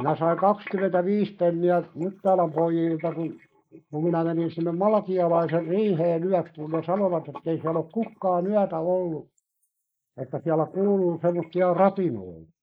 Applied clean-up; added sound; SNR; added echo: neural mask model Resemble Enhance denoiser.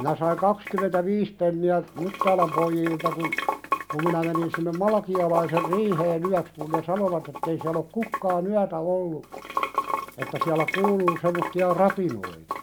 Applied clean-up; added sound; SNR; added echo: none; Sink (filling or washing) / Water; 6 dB; none.